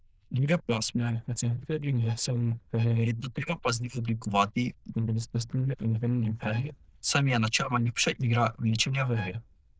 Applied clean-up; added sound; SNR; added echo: neural diffusion model UNIVERSE++.